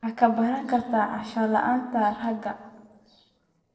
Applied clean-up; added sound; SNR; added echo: neural separator model SepFormer DNS4.